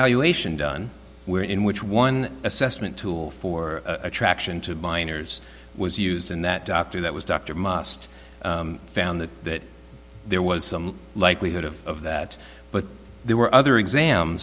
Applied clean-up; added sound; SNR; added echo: none; none; none; none.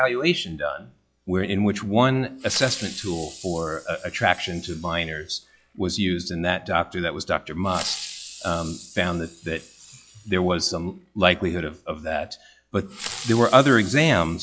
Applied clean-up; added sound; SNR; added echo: classical method log-MMSE.